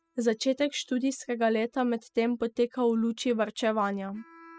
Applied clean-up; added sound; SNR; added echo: classical method spectral subtraction.